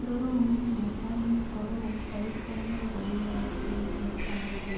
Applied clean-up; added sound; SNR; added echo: none; Train; 3 dB; reverberation time 0.9 s.